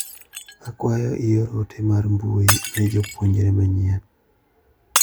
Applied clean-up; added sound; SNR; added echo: none; Shatter; 7 dB; none.